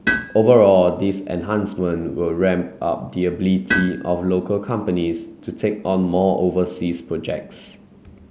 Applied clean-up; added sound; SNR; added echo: none; Tools; 10 dB; none.